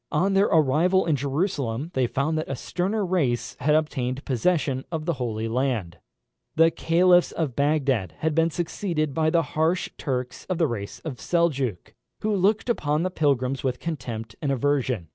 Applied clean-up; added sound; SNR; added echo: none; none; none; none.